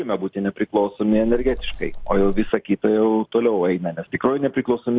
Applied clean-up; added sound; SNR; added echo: none; Wind; 5 dB; none.